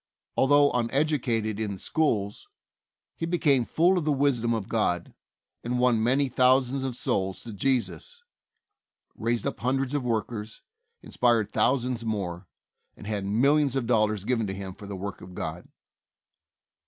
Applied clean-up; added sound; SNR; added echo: none; none; none; none.